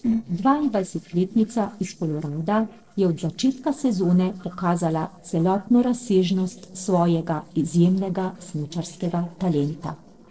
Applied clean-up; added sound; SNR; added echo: neural separator model SepFormer DNS4.